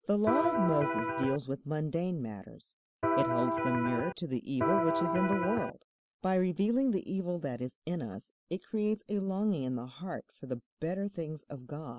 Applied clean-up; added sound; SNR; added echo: none; Electric guitar; -2 dB; none.